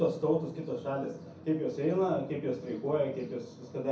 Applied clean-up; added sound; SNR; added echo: none; none; none; reverberation time 0.6 s.